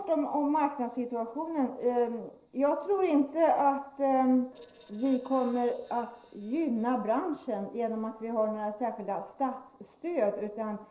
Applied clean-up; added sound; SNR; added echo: neural separator model SepFormer DNS4.